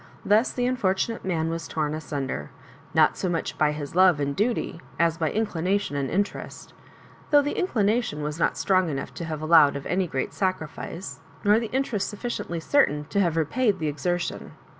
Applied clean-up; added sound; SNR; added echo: none; none; none; none.